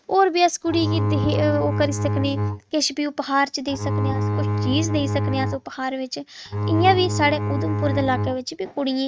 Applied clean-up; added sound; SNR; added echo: neural mask model RNNoise.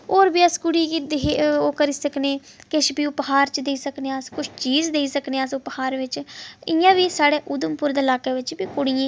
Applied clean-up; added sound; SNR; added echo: none; none; none; none.